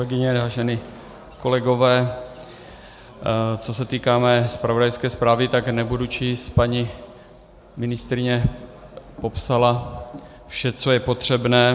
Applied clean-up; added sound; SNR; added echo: none; none; none; none.